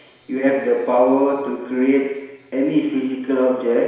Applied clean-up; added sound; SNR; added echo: none; none; none; reverberation time 1.0 s.